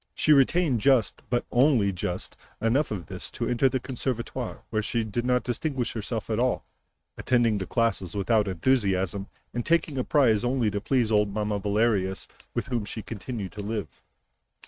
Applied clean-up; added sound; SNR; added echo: neural mask model RNNoise.